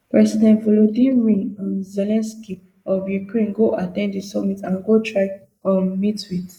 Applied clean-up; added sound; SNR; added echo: neural mask model Resemble Enhance denoiser.